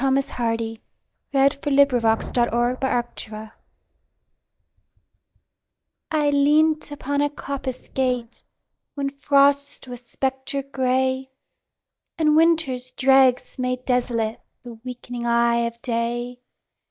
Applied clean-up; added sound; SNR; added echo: neural mask model DeepFilterNet 3.